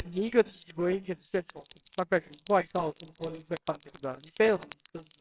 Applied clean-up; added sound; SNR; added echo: neural separator model SepFormer WHAMR!.